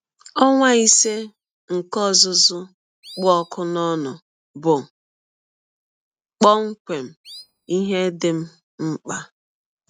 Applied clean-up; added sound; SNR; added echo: neural mask model RNNoise.